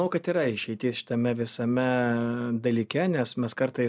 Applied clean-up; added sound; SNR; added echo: none; none; none; none.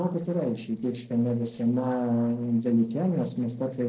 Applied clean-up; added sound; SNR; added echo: neural separator model SepFormer DNS4.